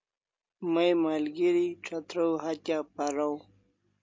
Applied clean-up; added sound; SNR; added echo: none; none; none; none.